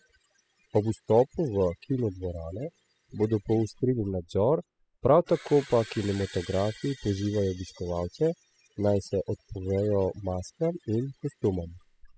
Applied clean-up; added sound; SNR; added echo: classical method spectral subtraction.